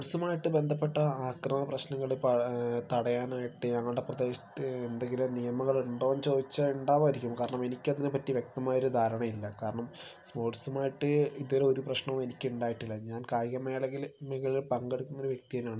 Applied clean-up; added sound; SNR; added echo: none; none; none; none.